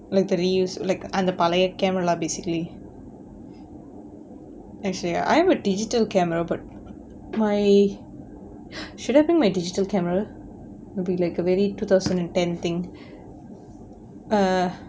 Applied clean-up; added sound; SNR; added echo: none; none; none; none.